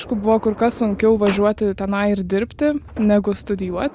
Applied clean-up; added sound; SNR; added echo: none; Sliding door + Wind; 17 dB; none.